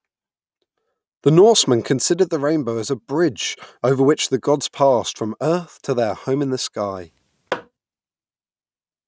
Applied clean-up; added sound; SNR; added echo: neural mask model RNNoise.